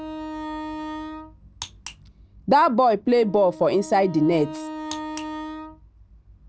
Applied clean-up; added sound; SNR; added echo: none; Wind instrument, woodwind instrument; 12 dB; none.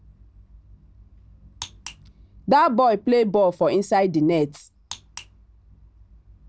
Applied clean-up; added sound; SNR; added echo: none; none; none; none.